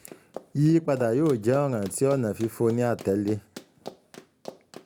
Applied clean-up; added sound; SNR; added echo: none; Run; 19 dB; none.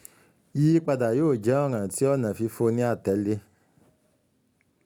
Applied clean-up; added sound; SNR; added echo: none; none; none; none.